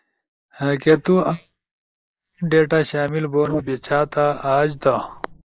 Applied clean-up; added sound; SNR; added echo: neural mask model Resemble Enhance denoiser.